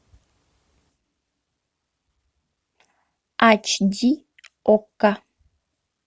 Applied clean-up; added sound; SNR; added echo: none; none; none; none.